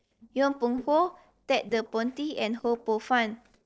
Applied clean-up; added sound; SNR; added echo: neural separator model SepFormer DNS4.